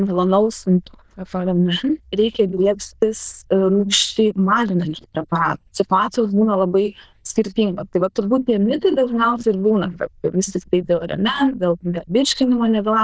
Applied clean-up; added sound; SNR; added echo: neural diffusion model UNIVERSE++.